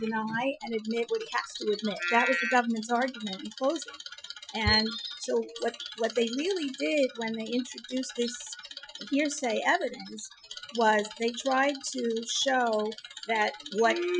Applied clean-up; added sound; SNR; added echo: classical method Wiener filter.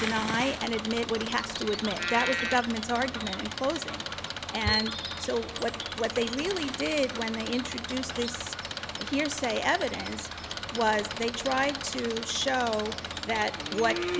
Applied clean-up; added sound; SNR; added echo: none; Engine + Bird vocalization, bird call, bird song; 4 dB; none.